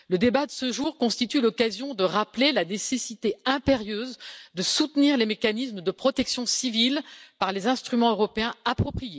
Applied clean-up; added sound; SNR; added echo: none; none; none; none.